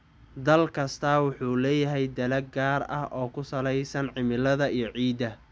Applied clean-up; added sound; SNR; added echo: none; none; none; none.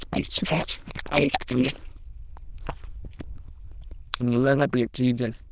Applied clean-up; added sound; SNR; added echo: neural diffusion model UNIVERSE++.